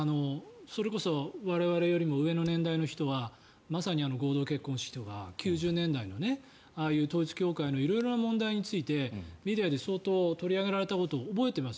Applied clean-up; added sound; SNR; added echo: none; none; none; none.